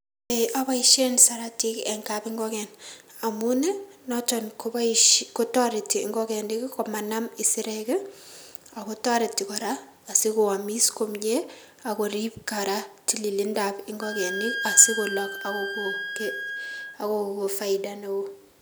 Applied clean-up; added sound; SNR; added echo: none; Wind instrument, woodwind instrument; 6 dB; none.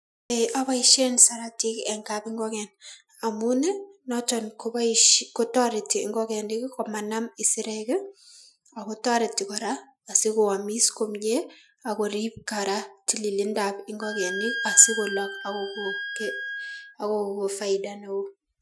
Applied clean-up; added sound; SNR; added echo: classical method Wiener filter.